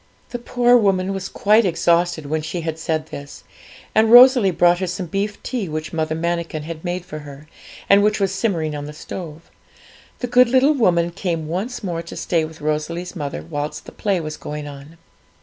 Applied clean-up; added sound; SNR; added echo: none; none; none; none.